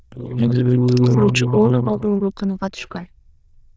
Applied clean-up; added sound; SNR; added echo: neural diffusion model UNIVERSE++.